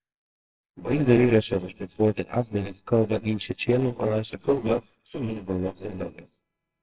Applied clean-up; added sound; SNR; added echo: neural separator model SepFormer WHAMR!.